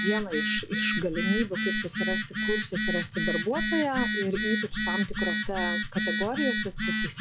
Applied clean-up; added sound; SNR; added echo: classical method log-MMSE.